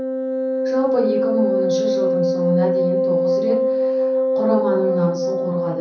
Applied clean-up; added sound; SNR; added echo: none; Wind instrument, woodwind instrument; -5 dB; reverberation time 0.6 s.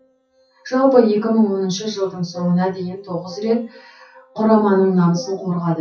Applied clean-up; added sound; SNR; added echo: classical method WPE with log-MMSE.